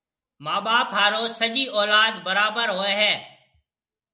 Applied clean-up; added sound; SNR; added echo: none; none; none; none.